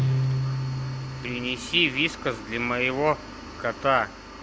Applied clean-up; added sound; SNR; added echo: none; Guitar; 4 dB; none.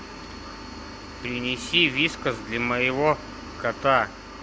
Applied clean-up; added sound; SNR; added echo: none; none; none; none.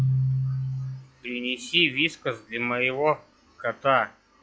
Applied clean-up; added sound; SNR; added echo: classical method log-MMSE.